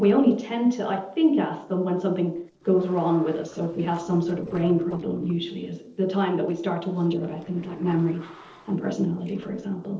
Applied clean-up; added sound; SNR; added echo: neural separator model SepFormer DNS4.